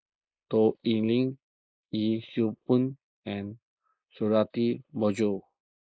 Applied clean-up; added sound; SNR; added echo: neural mask model Resemble Enhance denoiser.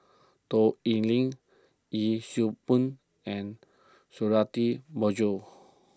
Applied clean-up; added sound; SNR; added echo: none; none; none; none.